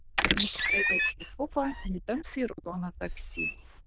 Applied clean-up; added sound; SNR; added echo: neural diffusion model UNIVERSE++.